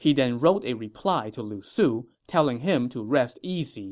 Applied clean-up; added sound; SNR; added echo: none; none; none; none.